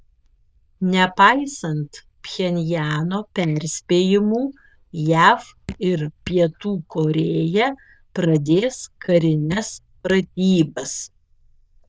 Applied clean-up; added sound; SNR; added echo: neural diffusion model UNIVERSE++.